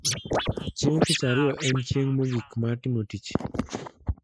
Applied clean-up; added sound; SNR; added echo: neural mask model Resemble Enhance denoiser.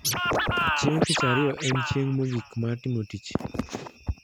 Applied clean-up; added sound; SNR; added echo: none; Scratching (performance technique); 0 dB; none.